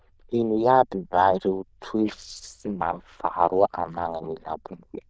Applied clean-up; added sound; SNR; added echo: neural diffusion model UNIVERSE++.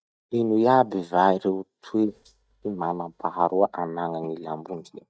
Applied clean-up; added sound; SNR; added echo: neural mask model DeepFilterNet 3.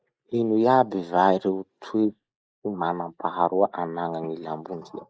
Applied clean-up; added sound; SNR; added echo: neural mask model Resemble Enhance denoiser.